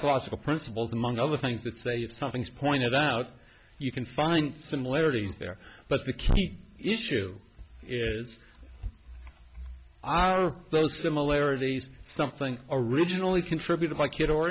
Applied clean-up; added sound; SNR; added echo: none; none; none; none.